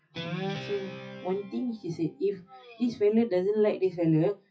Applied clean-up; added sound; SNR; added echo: classical method WPE with log-MMSE.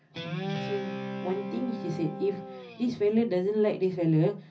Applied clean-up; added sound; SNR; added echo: none; Guitar; 8 dB; reverberation time 0.4 s.